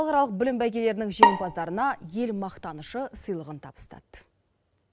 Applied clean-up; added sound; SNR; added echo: none; Bowed string instrument; -3 dB; none.